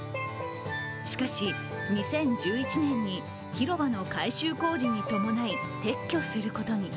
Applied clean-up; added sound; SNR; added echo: none; none; none; none.